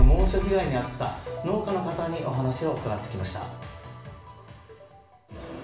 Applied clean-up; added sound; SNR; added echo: none; Bass drum; -1 dB; reverberation time 0.6 s.